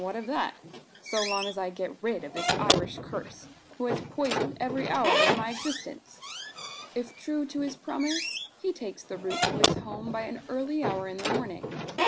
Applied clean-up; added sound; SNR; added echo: none; Squeak / Slam; -1 dB; none.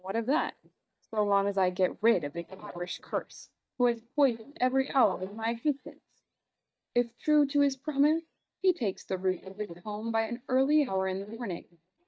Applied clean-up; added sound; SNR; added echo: neural mask model DeepFilterNet 3.